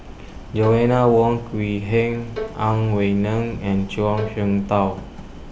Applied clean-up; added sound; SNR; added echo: none; Bowed string instrument; 15 dB; none.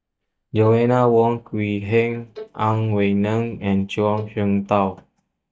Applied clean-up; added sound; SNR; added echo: neural mask model DeepFilterNet 3.